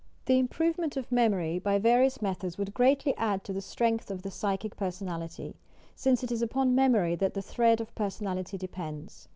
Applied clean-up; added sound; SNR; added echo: none; none; none; none.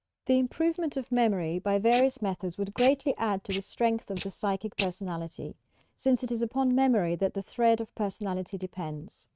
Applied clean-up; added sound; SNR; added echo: neural mask model RNNoise.